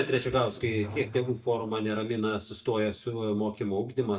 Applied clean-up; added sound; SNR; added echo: neural mask model DeepFilterNet 3.